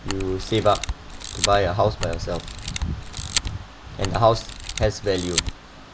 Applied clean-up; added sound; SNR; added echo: none; Camera; 6 dB; none.